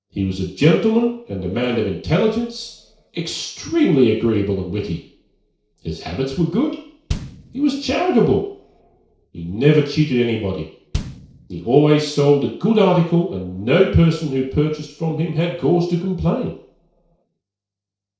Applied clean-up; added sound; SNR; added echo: neural separator model SepFormer DNS4.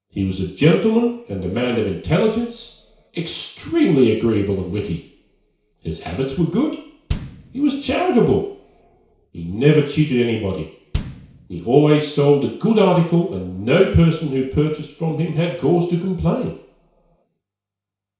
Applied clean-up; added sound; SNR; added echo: none; Bass drum; 15 dB; reverberation time 0.6 s.